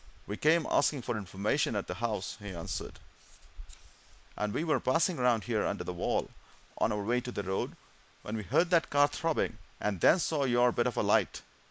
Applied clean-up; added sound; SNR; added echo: none; none; none; none.